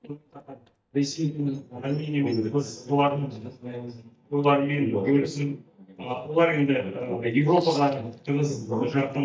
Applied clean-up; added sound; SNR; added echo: neural mask model DeepFilterNet 3.